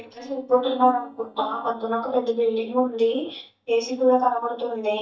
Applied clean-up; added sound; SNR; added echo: neural mask model DeepFilterNet 3.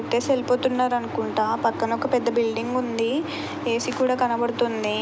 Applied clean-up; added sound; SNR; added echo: none; none; none; none.